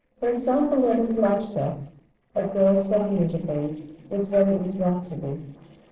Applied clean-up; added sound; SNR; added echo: neural separator model SepFormer DNS4.